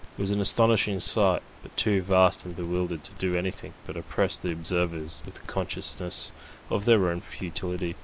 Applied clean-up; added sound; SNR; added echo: none; Crackle; 16 dB; none.